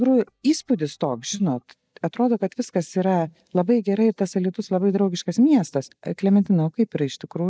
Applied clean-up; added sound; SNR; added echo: neural mask model DeepFilterNet 3.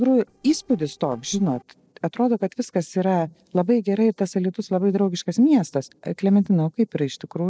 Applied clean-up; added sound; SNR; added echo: neural separator model SepFormer DNS4.